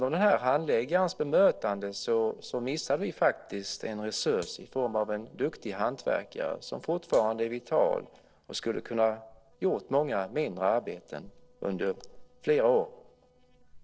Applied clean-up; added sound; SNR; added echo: neural separator model SepFormer DNS4.